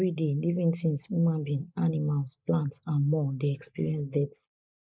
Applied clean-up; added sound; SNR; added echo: neural mask model Resemble Enhance denoiser.